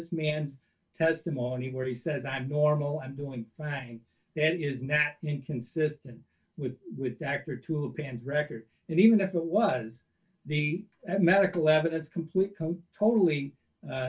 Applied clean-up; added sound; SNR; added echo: none; none; none; reverberation time 0.2 s.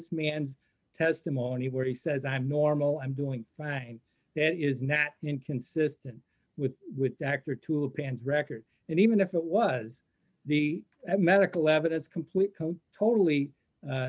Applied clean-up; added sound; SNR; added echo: none; none; none; none.